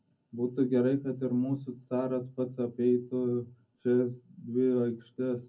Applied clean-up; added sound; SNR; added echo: none; none; none; reverberation time 0.4 s.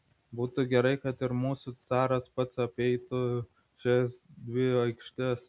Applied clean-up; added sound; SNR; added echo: none; none; none; none.